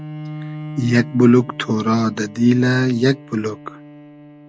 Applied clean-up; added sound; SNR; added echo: none; Bowed string instrument; 15 dB; none.